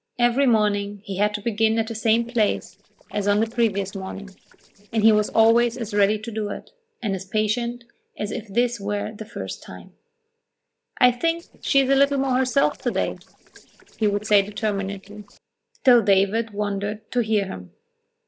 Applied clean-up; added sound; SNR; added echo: neural separator model SepFormer DNS4.